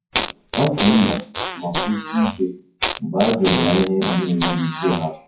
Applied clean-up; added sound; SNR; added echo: classical method WPE with log-MMSE.